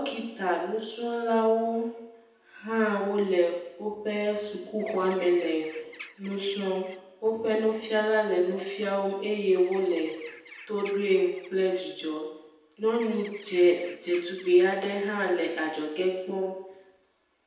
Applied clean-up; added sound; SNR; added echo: none; Bird; 19 dB; reverberation time 0.9 s.